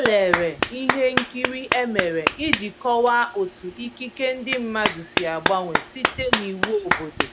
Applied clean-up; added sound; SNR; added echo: none; Clapping; 2 dB; none.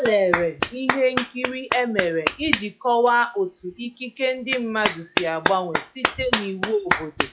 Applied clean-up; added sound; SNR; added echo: classical method log-MMSE.